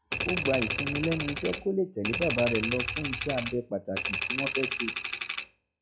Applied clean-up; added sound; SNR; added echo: classical method log-MMSE.